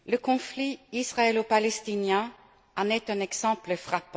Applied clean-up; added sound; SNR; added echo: none; none; none; none.